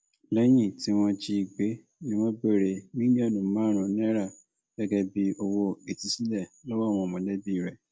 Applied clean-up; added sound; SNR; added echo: none; none; none; none.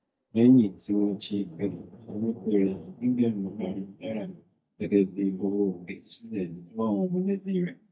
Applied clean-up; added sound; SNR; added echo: neural mask model DeepFilterNet 3.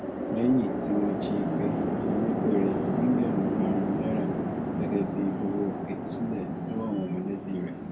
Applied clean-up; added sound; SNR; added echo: none; Chatter / Traffic noise, roadway noise / Train; -1 dB; reverberation time 0.2 s.